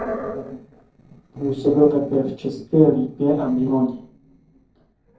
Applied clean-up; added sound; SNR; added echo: neural separator model SepFormer DNS4.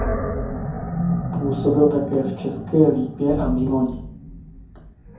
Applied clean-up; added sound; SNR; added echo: none; Animal; 4 dB; reverberation time 0.6 s.